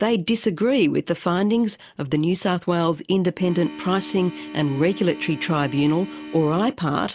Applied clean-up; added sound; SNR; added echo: none; Organ; 14 dB; none.